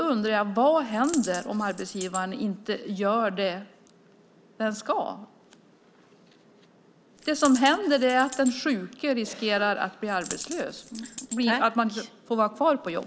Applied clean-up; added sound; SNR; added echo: none; Coin (dropping); 14 dB; none.